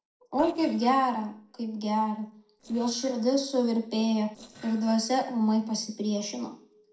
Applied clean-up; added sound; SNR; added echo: neural separator model SepFormer DNS4.